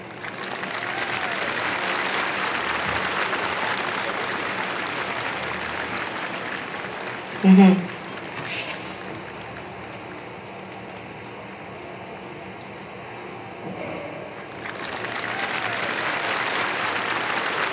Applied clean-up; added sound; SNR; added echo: none; Applause / Cheering; 1 dB; reverberation time 0.3 s.